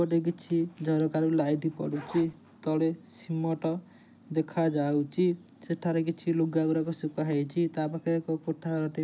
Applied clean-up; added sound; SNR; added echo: none; Zipper (clothing); 16 dB; none.